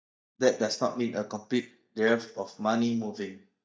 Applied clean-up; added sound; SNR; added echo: neural mask model DeepFilterNet 3.